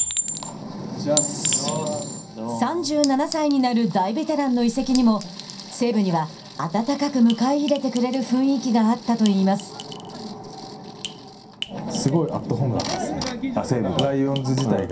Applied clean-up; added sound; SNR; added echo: none; Chink, clink; 11 dB; reverberation time 0.3 s.